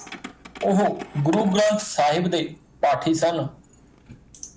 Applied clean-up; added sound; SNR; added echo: none; Keys jangling; 17 dB; none.